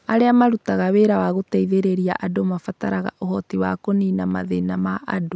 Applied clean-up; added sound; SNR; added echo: none; none; none; none.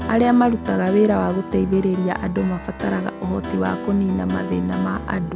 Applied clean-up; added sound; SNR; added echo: none; Piano; 10 dB; none.